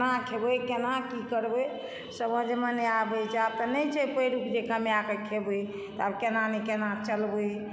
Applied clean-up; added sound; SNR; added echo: none; none; none; none.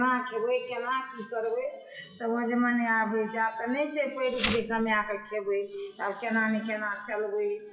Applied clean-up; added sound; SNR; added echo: classical method WPE with log-MMSE.